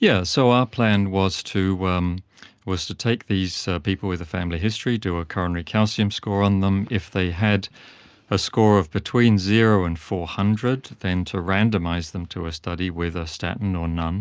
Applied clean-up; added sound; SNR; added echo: none; none; none; none.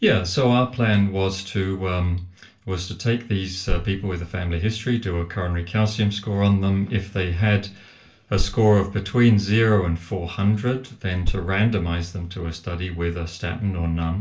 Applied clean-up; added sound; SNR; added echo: none; Thump, thud; 5 dB; reverberation time 0.3 s.